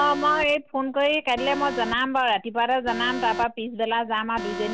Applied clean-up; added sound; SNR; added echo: none; Alarm; 11 dB; none.